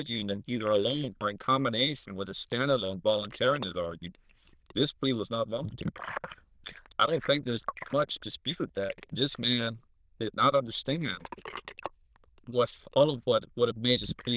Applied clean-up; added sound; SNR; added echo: neural diffusion model UNIVERSE++.